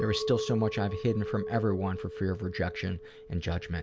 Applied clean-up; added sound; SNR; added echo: none; Chink, clink; 7 dB; none.